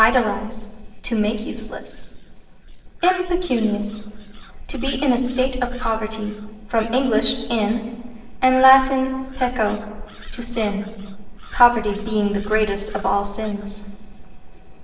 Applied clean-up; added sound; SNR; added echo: neural separator model SepFormer DNS4.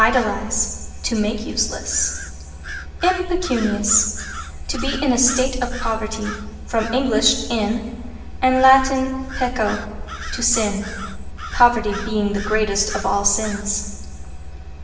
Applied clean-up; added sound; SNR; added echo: none; Bird vocalization, bird call, bird song; 16 dB; reverberation time 1.2 s.